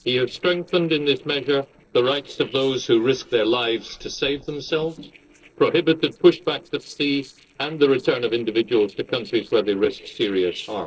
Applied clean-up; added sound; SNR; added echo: neural separator model SepFormer DNS4.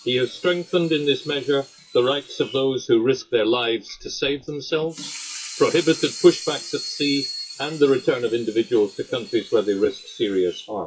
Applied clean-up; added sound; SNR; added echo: classical method WPE with log-MMSE.